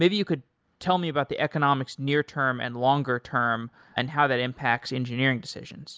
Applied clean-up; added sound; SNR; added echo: none; none; none; none.